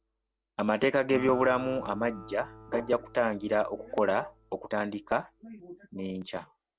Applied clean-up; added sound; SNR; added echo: none; Acoustic guitar; 18 dB; none.